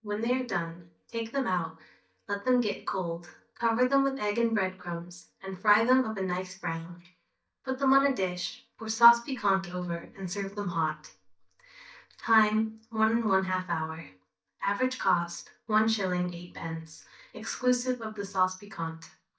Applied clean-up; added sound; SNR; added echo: neural mask model DeepFilterNet 3.